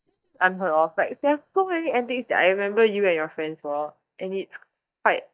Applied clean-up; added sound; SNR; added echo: neural mask model DeepFilterNet 3.